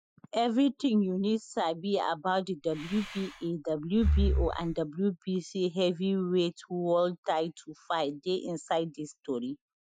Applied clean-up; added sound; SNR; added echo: classical method Wiener filter.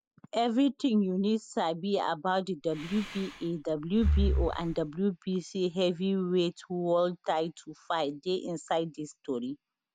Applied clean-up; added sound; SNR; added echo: none; Breathing; 2 dB; none.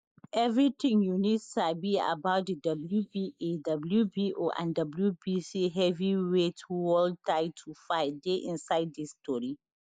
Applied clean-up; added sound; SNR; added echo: neural mask model Resemble Enhance denoiser.